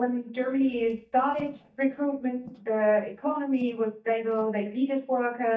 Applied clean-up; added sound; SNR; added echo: neural mask model DeepFilterNet 3.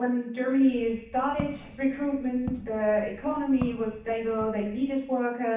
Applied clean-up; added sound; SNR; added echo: none; Walk, footsteps; 15 dB; reverberation time 0.7 s.